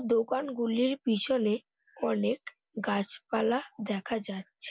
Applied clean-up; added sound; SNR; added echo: none; none; none; none.